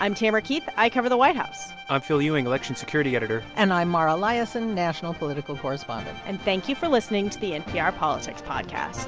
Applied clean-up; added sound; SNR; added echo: none; Bowed string instrument; 18 dB; none.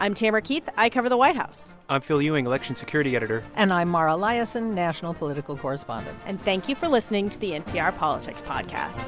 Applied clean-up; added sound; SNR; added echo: none; none; none; none.